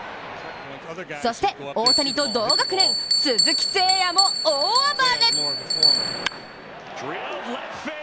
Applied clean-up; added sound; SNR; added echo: none; Bell; -2 dB; none.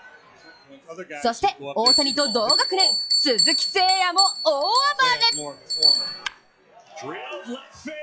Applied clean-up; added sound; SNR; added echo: classical method log-MMSE.